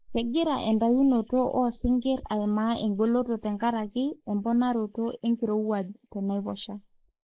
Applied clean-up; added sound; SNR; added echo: neural mask model Resemble Enhance denoiser.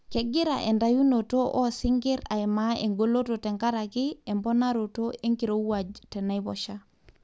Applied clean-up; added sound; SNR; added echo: none; none; none; none.